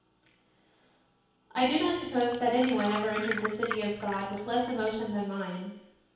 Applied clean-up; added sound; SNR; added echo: none; Glass; 10 dB; reverberation time 2.2 s.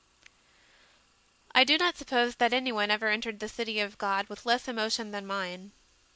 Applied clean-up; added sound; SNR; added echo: none; none; none; none.